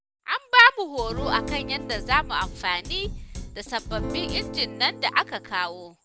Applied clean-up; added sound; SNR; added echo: none; Acoustic guitar / Strum + Drum kit; 9 dB; none.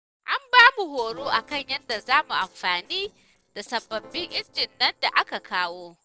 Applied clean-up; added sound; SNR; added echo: neural separator model SepFormer DNS4.